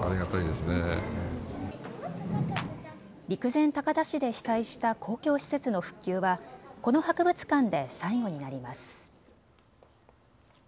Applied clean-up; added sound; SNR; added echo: none; Clapping; 11 dB; none.